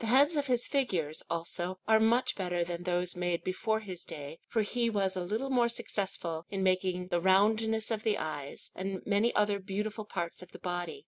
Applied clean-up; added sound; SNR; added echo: none; none; none; none.